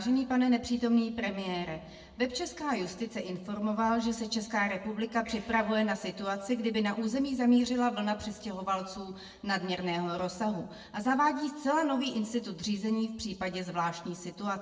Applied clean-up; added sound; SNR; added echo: none; none; none; reverberation time 0.7 s.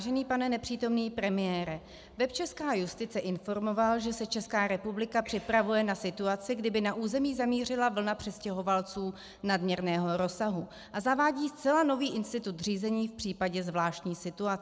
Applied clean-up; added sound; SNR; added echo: none; none; none; none.